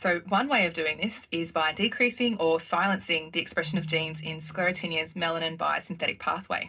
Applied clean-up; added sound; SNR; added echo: none; Keyboard (musical); 18 dB; reverberation time 0.2 s.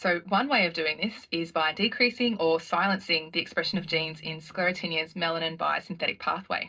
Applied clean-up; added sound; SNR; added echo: neural separator model SepFormer DNS4.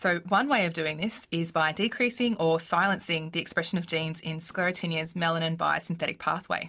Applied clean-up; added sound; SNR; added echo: none; none; none; none.